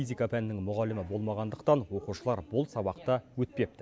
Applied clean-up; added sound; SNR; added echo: none; none; none; none.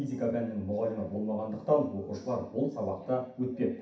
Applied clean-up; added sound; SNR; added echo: none; none; none; reverberation time 0.6 s.